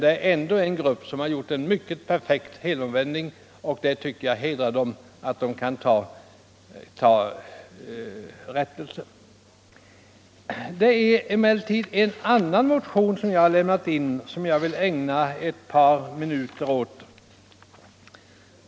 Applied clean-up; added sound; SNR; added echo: none; none; none; none.